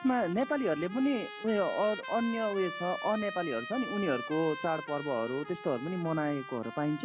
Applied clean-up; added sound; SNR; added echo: none; Trumpet; 11 dB; none.